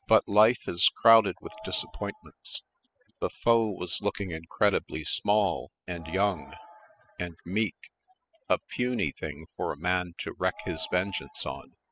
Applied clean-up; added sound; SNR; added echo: classical method spectral subtraction.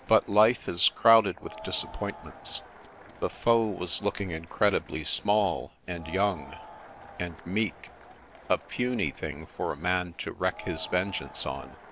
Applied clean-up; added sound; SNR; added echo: none; Crowd; 19 dB; none.